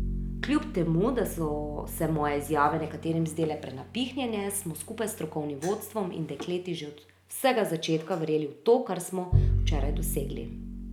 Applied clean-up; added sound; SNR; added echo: none; Bowed string instrument; 4 dB; none.